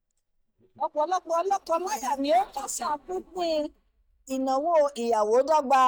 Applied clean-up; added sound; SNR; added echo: neural mask model DeepFilterNet 3.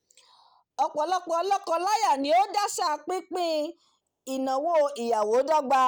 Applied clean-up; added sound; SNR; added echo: none; none; none; none.